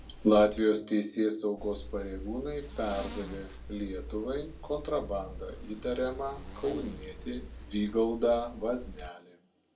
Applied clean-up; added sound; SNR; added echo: none; Zipper (clothing); 12 dB; reverberation time 0.2 s.